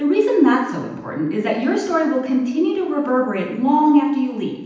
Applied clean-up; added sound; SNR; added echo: none; none; none; reverberation time 0.9 s.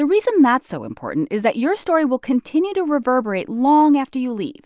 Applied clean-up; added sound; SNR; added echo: none; none; none; none.